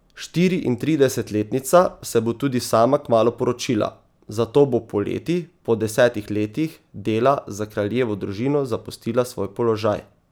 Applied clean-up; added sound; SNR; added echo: none; none; none; none.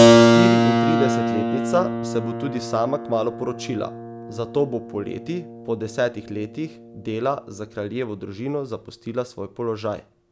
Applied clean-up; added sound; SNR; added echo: none; Keyboard (musical); -4 dB; none.